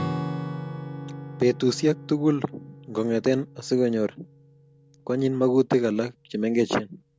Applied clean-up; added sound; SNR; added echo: none; Acoustic guitar / Strum; 12 dB; none.